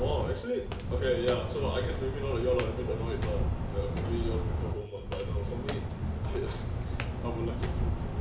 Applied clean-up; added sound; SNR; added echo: none; Walk, footsteps; -2 dB; reverberation time 2.9 s.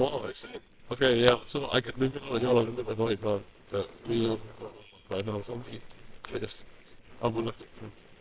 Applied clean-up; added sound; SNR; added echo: neural separator model SepFormer WHAMR!.